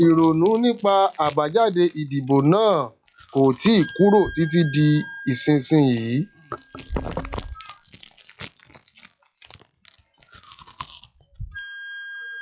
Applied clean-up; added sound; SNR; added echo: classical method log-MMSE.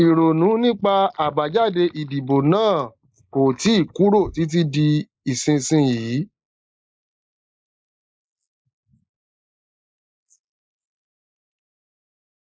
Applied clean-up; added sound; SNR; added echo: neural mask model Resemble Enhance denoiser.